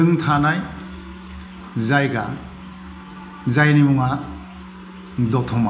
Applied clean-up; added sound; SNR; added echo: none; Organ; 18 dB; reverberation time 0.4 s.